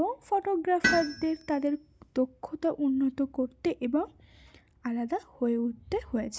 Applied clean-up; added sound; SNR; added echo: none; Tools; 6 dB; none.